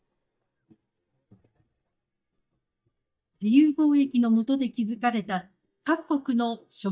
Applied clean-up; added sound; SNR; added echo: neural mask model DeepFilterNet 3.